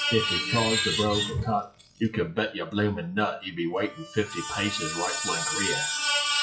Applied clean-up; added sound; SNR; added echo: classical method WPE with log-MMSE.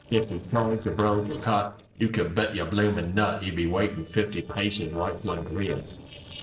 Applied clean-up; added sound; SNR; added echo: neural separator model SepFormer DNS4.